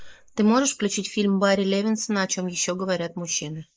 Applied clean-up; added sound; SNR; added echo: neural mask model Resemble Enhance denoiser.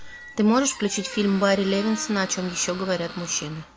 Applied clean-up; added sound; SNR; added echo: none; Squeak; 15 dB; none.